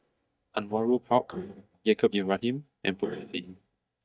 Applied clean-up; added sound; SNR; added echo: neural mask model DeepFilterNet 3.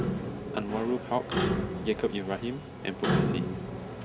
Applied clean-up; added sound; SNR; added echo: none; Clock; -2 dB; none.